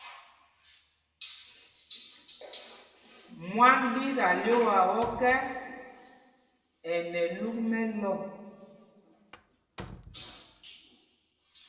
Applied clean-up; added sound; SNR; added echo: none; Slam; 18 dB; reverberation time 1.6 s.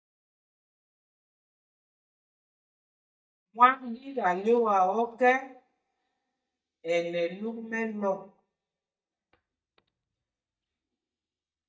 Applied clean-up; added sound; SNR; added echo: neural mask model DeepFilterNet 3.